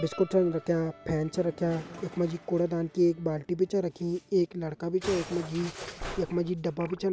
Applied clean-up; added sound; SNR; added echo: none; Musical instrument; 16 dB; none.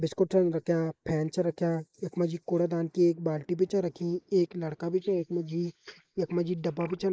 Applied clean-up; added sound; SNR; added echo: neural mask model Resemble Enhance denoiser.